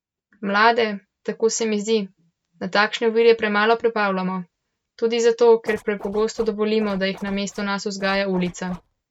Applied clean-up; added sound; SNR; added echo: neural mask model RNNoise.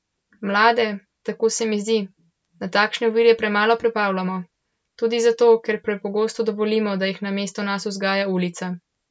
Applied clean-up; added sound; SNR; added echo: none; none; none; none.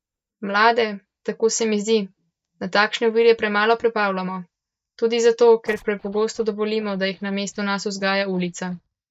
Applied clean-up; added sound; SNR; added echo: neural mask model DeepFilterNet 3.